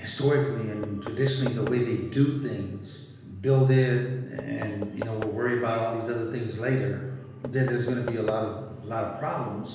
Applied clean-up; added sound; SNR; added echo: none; Knock / Wood; 15 dB; reverberation time 1.1 s.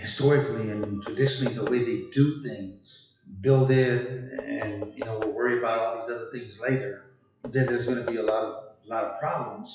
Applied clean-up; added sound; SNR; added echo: classical method WPE with log-MMSE.